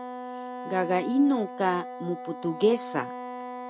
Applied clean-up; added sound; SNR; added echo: none; Wind instrument, woodwind instrument; 9 dB; none.